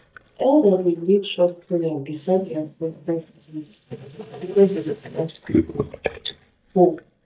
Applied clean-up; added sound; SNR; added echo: neural mask model DeepFilterNet 3.